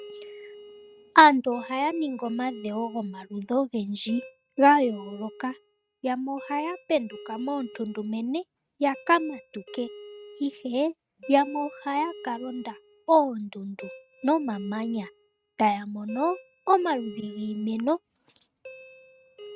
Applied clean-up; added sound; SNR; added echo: neural mask model RNNoise.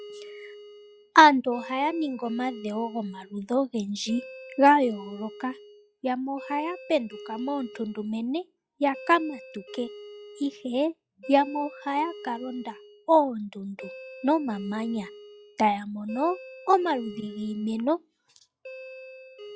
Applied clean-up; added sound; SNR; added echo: classical method log-MMSE.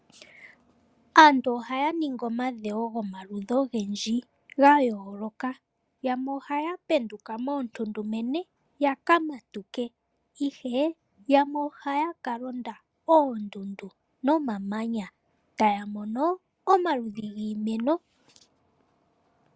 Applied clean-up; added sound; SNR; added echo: none; none; none; none.